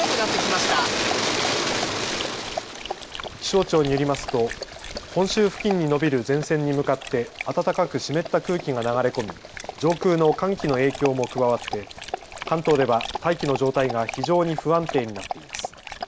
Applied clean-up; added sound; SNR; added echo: none; Dog; 12 dB; none.